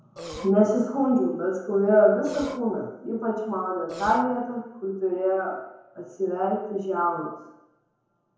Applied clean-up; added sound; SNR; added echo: none; Burping, eructation; 13 dB; reverberation time 1.0 s.